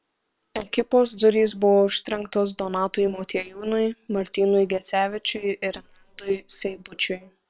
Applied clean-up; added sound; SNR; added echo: neural separator model SepFormer WHAM!.